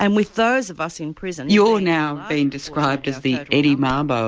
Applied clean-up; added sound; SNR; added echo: none; none; none; none.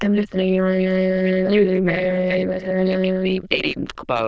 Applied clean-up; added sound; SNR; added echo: neural diffusion model UNIVERSE++.